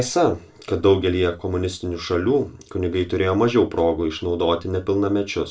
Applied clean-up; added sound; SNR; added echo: none; none; none; reverberation time 0.3 s.